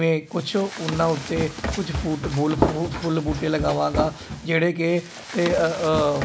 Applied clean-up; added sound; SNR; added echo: none; Run; 7 dB; none.